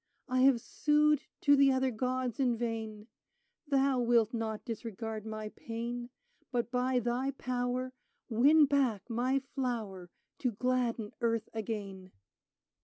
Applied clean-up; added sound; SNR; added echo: none; none; none; none.